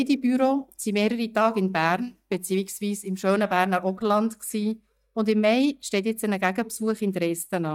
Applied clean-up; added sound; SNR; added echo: neural mask model DeepFilterNet 3.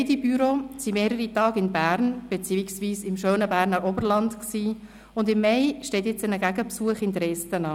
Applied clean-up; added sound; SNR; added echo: none; none; none; none.